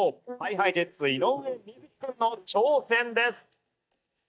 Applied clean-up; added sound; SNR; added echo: neural mask model DeepFilterNet 3.